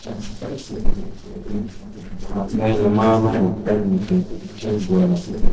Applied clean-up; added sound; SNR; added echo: neural separator model SepFormer DNS4.